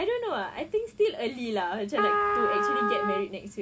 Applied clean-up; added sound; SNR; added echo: none; Trumpet; -2 dB; none.